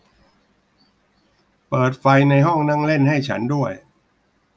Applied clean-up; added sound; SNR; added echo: none; none; none; none.